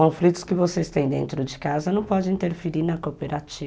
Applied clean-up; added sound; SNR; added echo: none; none; none; none.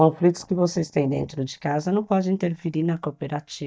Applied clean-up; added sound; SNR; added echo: neural mask model DeepFilterNet 3.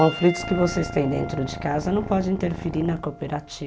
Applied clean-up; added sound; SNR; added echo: none; Piano + Purr; 10 dB; none.